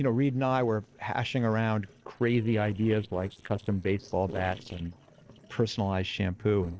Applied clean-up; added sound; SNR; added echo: neural separator model SepFormer DNS4.